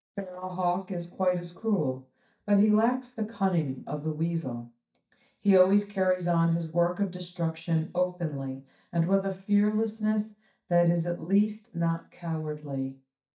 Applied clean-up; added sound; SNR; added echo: neural mask model DeepFilterNet 3.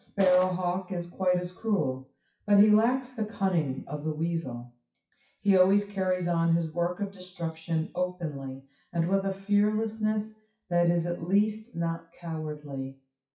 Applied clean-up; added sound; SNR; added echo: classical method WPE with log-MMSE.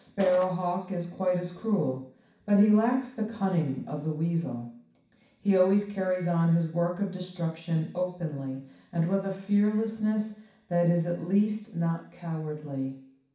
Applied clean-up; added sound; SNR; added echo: none; Gunshot, gunfire; 12 dB; reverberation time 0.6 s.